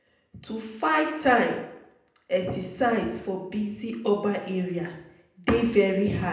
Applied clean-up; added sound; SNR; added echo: none; none; none; reverberation time 0.7 s.